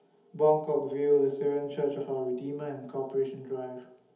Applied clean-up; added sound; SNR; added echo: none; none; none; reverberation time 0.8 s.